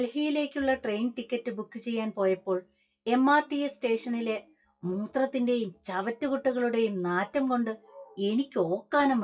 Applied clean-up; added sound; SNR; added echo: classical method WPE with log-MMSE.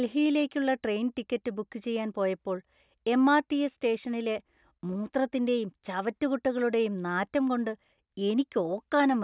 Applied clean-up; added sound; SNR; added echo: none; none; none; none.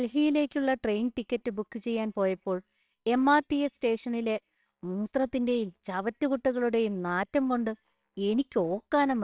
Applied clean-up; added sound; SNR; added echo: neural separator model SepFormer WHAMR!.